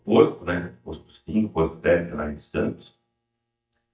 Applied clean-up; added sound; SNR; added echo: neural mask model DeepFilterNet 3.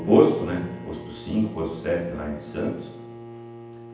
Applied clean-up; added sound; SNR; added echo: none; Bowed string instrument; 15 dB; reverberation time 0.9 s.